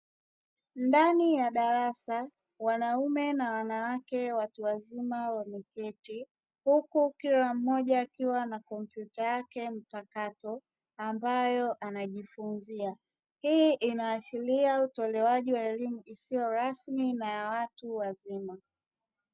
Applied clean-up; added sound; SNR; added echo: none; none; none; none.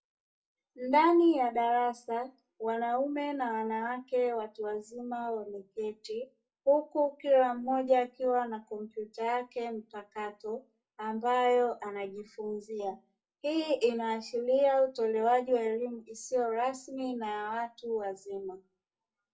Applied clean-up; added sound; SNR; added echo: none; none; none; reverberation time 0.2 s.